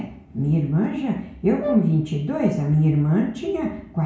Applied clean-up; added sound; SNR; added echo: none; Brass instrument; 12 dB; reverberation time 0.6 s.